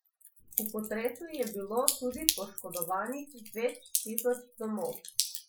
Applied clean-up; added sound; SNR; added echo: classical method Wiener filter.